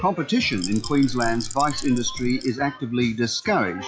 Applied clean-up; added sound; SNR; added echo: classical method log-MMSE.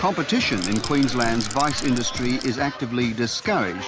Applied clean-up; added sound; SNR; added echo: none; Rattle / Rattle (instrument); 7 dB; none.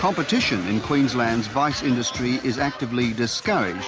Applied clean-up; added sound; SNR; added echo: none; none; none; none.